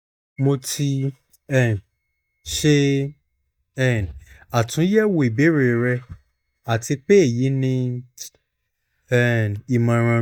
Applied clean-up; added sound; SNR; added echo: neural mask model DeepFilterNet 3.